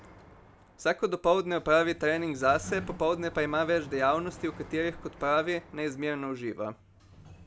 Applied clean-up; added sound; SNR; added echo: none; Sliding door; 18 dB; none.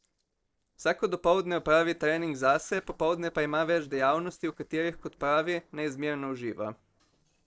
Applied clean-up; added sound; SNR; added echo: neural separator model SepFormer DNS4.